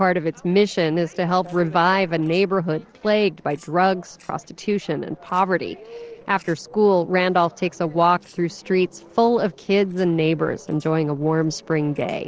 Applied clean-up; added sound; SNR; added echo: neural separator model SepFormer DNS4.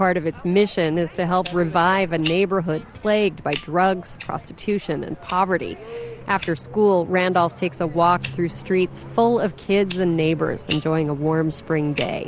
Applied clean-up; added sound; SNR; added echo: none; Fire; 12 dB; none.